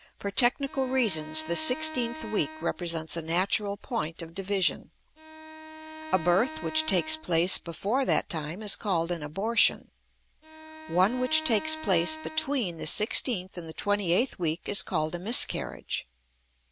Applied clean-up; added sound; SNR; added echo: none; Bowed string instrument; 16 dB; none.